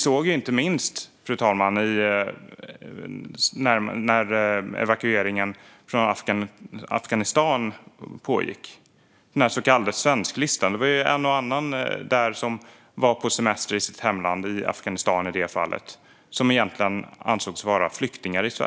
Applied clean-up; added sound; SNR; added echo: none; none; none; none.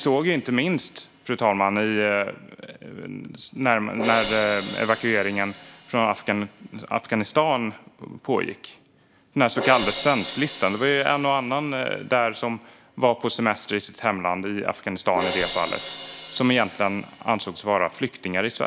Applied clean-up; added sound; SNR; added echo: none; Crash cymbal; 13 dB; none.